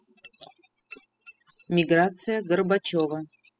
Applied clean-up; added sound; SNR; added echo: classical method spectral subtraction.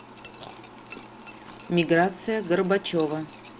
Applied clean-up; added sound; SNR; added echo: none; Glass + Chewing, mastication; 20 dB; none.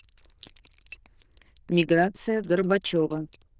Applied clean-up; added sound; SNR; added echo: neural diffusion model UNIVERSE++.